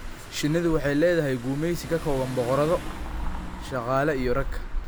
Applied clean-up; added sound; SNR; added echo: none; Engine / Car; 6 dB; none.